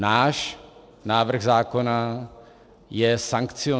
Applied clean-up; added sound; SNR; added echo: none; none; none; none.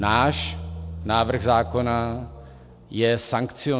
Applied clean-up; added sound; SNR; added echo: none; Bass guitar; 11 dB; none.